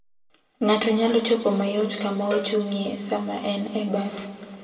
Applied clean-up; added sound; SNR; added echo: none; Cowbell; 16 dB; reverberation time 1.8 s.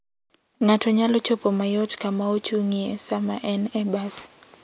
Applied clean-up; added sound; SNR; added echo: none; none; none; none.